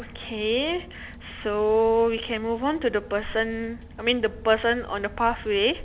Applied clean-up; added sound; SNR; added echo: none; Engine / Boat, Water vehicle; 16 dB; none.